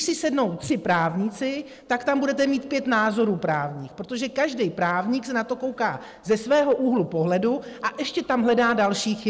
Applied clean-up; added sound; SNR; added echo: neural separator model SepFormer DNS4.